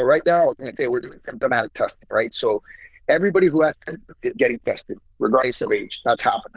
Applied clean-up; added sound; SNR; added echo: neural diffusion model UNIVERSE++.